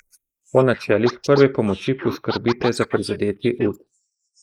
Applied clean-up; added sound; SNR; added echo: neural mask model Resemble Enhance denoiser.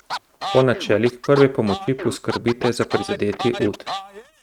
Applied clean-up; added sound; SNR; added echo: neural mask model RNNoise.